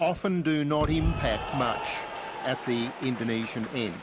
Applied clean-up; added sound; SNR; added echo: none; Applause / Cheering; 6 dB; none.